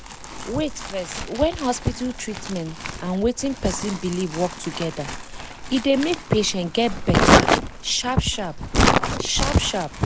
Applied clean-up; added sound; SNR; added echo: none; Crumpling, crinkling; 0 dB; none.